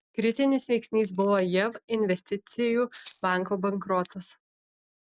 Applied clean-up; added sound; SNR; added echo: none; Rattle (instrument); 15 dB; none.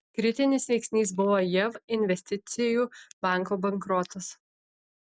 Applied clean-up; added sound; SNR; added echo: none; none; none; none.